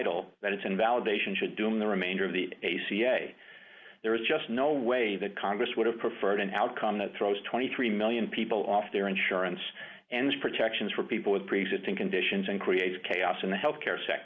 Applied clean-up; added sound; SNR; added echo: none; none; none; none.